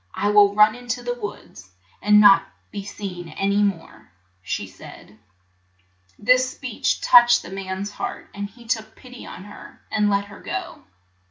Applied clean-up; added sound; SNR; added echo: none; none; none; none.